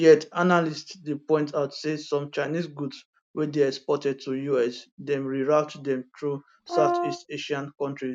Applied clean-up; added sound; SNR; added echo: neural mask model RNNoise.